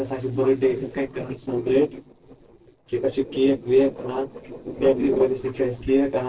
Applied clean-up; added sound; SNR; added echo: neural separator model SepFormer DNS4.